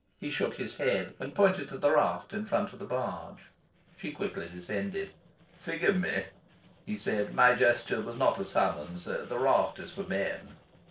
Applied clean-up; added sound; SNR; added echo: neural separator model SepFormer DNS4.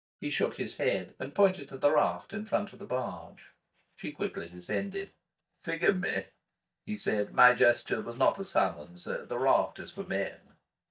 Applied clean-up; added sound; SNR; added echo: neural mask model DeepFilterNet 3.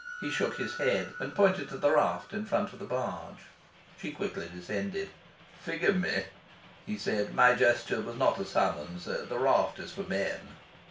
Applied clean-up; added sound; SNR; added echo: none; Train; 17 dB; reverberation time 0.3 s.